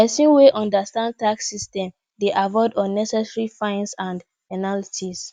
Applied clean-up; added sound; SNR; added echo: none; none; none; none.